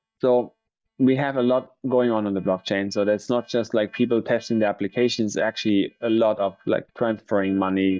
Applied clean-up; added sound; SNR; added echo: neural mask model DeepFilterNet 3.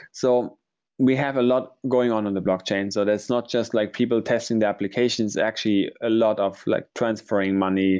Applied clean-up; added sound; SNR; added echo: none; none; none; none.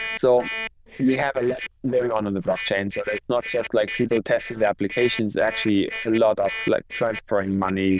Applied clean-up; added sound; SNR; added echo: neural diffusion model UNIVERSE++.